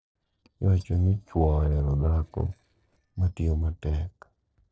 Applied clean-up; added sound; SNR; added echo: neural separator model SepFormer DNS4.